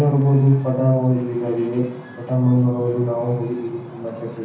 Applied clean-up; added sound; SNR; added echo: none; Wind / Ocean; 18 dB; reverberation time 0.7 s.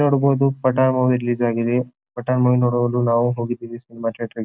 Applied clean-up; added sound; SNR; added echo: none; none; none; none.